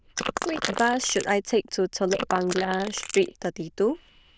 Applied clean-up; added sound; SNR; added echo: neural diffusion model UNIVERSE++.